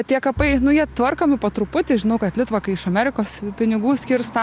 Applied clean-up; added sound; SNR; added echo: none; Bowed string instrument; 16 dB; none.